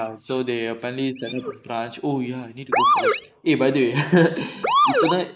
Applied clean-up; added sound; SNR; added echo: neural mask model Resemble Enhance denoiser.